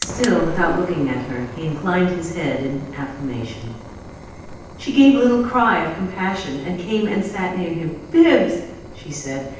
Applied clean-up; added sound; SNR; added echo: none; Fire; 13 dB; reverberation time 0.9 s.